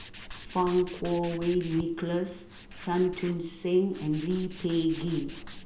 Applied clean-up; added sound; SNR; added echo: none; Tools; 14 dB; none.